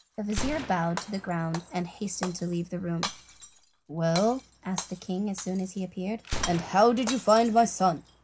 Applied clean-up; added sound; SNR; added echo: none; Shatter + Gunshot, gunfire; 11 dB; none.